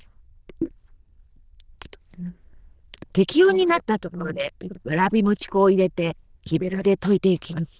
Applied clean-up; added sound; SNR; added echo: neural diffusion model UNIVERSE++.